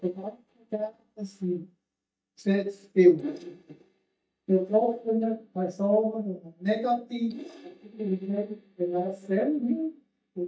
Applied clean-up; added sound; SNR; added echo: neural mask model DeepFilterNet 3.